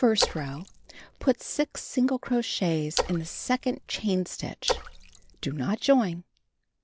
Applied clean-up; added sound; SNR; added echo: none; Splash, splatter; 7 dB; none.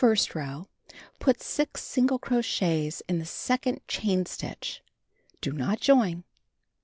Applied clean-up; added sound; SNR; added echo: none; none; none; none.